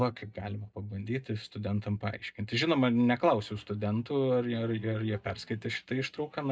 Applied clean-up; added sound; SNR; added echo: neural mask model DeepFilterNet 3.